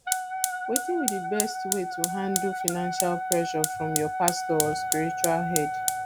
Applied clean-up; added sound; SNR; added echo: none; Fire + Wind instrument, woodwind instrument; -1 dB; none.